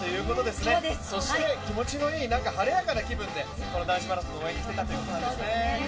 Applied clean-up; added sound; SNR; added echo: none; none; none; reverberation time 0.2 s.